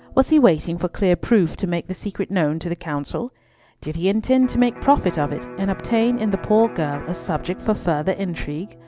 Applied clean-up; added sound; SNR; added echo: none; Electric guitar; 18 dB; none.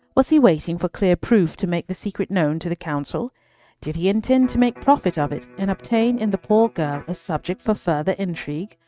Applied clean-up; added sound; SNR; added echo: neural mask model RNNoise.